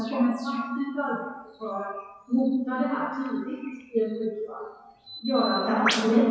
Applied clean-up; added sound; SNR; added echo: classical method WPE with log-MMSE.